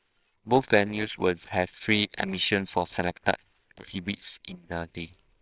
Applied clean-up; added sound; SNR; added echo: neural separator model SepFormer WHAMR!.